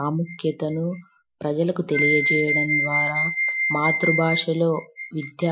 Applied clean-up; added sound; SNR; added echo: classical method Wiener filter.